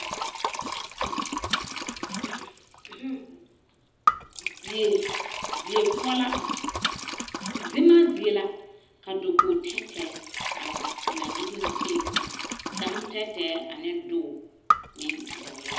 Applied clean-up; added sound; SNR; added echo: none; Liquid; 3 dB; reverberation time 0.8 s.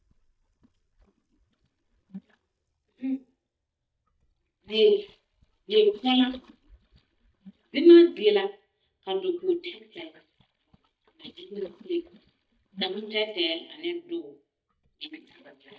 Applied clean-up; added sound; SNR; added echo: neural mask model DeepFilterNet 3.